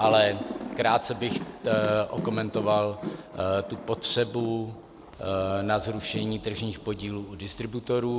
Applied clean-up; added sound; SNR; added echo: none; Thunder; 10 dB; none.